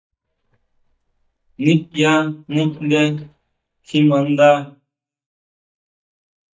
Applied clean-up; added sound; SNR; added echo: neural mask model DeepFilterNet 3.